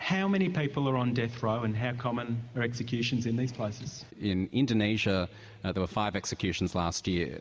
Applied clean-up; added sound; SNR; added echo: none; none; none; none.